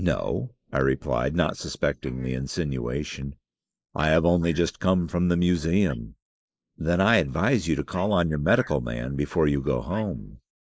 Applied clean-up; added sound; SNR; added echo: neural mask model Resemble Enhance denoiser.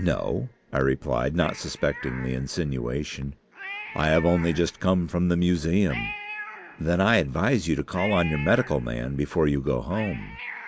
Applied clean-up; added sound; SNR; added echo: none; Cat; 15 dB; none.